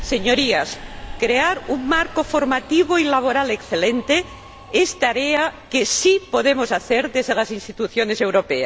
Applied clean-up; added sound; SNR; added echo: none; Subway, metro, underground; 18 dB; none.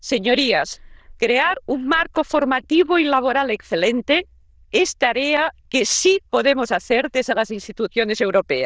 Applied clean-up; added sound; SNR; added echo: neural diffusion model UNIVERSE++.